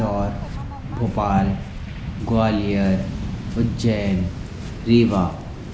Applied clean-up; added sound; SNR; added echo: none; Waves, surf; 7 dB; none.